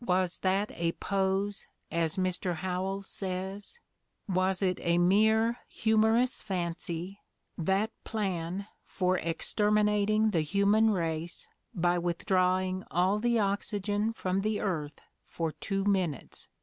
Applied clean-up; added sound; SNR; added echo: none; none; none; none.